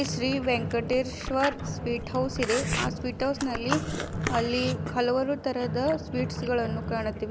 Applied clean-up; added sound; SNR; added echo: none; Chewing, mastication + Dishes, pots, and pans; 10 dB; none.